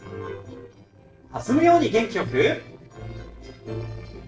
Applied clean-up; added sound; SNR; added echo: neural separator model SepFormer DNS4.